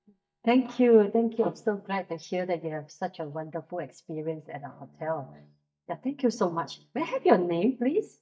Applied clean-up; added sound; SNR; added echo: neural mask model DeepFilterNet 3.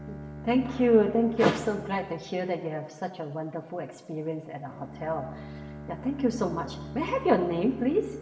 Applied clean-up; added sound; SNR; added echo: none; Bowed string instrument; 15 dB; reverberation time 1.0 s.